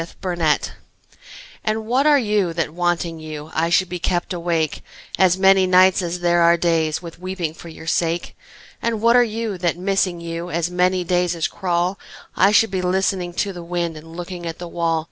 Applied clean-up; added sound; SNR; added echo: none; none; none; none.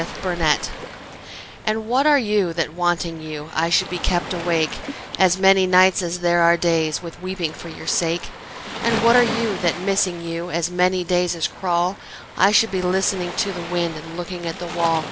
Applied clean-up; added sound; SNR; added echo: none; Waves, surf; 12 dB; none.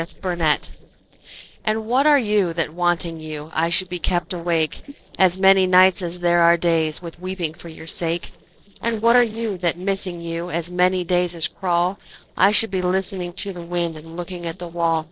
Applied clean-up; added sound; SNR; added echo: neural separator model SepFormer DNS4.